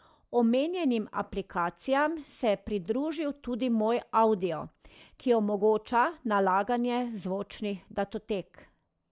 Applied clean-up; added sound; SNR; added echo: none; none; none; none.